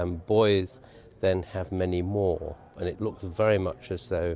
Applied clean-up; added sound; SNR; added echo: none; none; none; none.